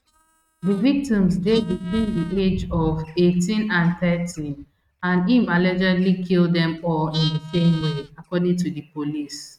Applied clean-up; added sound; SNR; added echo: neural mask model RNNoise.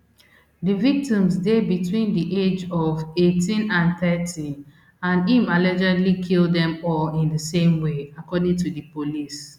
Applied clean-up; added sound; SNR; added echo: none; none; none; none.